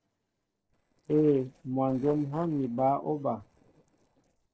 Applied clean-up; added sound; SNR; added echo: neural separator model SepFormer DNS4.